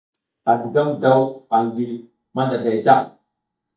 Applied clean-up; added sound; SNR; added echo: neural mask model DeepFilterNet 3.